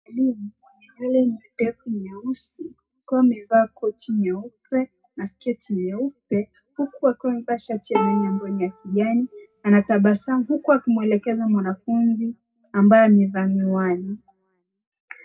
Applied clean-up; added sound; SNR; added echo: none; Bowed string instrument; 10 dB; reverberation time 0.2 s.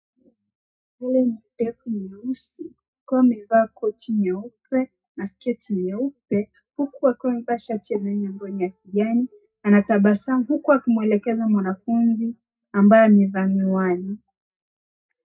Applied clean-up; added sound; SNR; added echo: neural mask model DeepFilterNet 3.